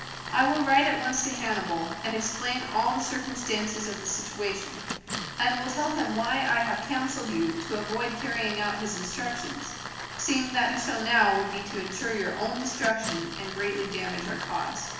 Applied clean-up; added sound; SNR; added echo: none; Tools; 9 dB; reverberation time 0.9 s.